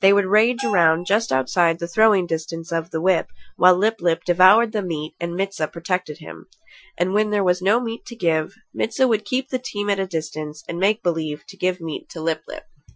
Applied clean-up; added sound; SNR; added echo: classical method Wiener filter.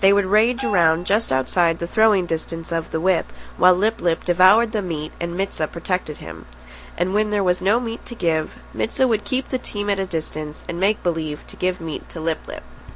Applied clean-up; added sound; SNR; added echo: none; Bell; 14 dB; none.